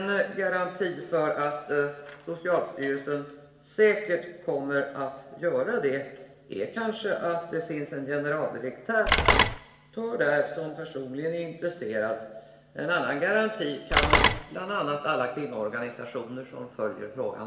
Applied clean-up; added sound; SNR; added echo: none; Telephone; -4 dB; reverberation time 0.9 s.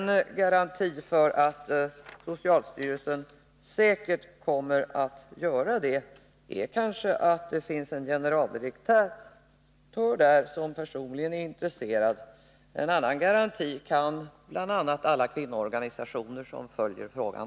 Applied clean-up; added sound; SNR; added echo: none; none; none; none.